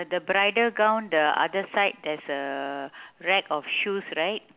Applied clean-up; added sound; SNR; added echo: none; none; none; none.